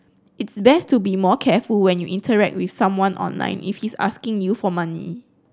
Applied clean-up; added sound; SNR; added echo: none; none; none; none.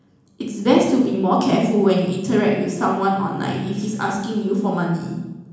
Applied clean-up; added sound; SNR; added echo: none; none; none; reverberation time 1.0 s.